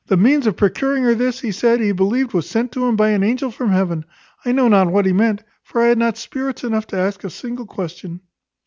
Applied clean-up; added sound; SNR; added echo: none; none; none; none.